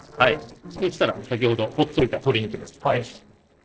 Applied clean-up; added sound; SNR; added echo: neural separator model SepFormer DNS4.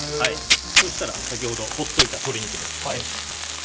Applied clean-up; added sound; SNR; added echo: none; Tearing; -3 dB; none.